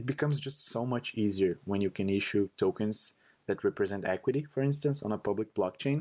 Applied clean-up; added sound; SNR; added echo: none; none; none; none.